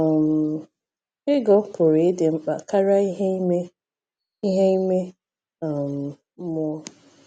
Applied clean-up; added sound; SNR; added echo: none; none; none; none.